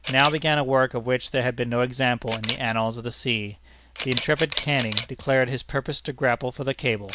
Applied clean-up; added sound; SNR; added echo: none; Camera; 13 dB; none.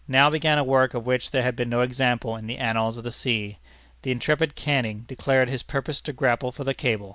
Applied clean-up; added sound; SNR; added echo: none; none; none; none.